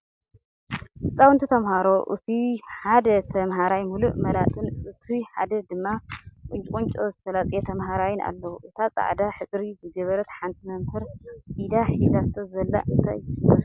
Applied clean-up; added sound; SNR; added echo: none; none; none; none.